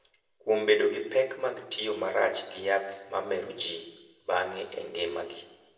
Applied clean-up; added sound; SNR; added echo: none; none; none; reverberation time 0.9 s.